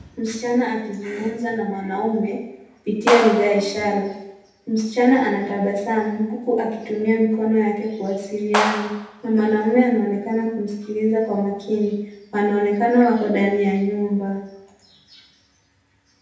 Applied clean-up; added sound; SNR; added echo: none; Clapping; 5 dB; reverberation time 0.8 s.